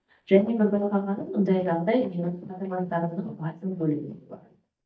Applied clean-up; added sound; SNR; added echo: neural mask model DeepFilterNet 3.